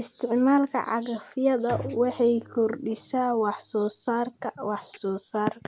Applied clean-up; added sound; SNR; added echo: none; Bowed string instrument; 18 dB; none.